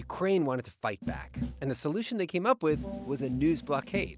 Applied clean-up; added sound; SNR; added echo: none; Wind instrument, woodwind instrument; 16 dB; none.